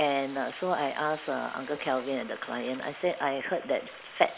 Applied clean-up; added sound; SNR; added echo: neural mask model Resemble Enhance denoiser.